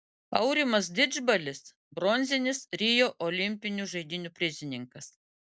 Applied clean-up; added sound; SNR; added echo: none; none; none; none.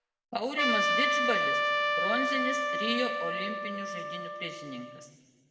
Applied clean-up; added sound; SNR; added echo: none; Trumpet; -5 dB; reverberation time 1.5 s.